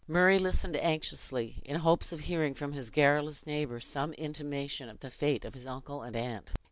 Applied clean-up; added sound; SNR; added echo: none; none; none; none.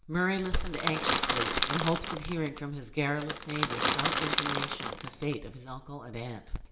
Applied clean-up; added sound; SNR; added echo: none; Crackle / Crushing; -1 dB; reverberation time 0.9 s.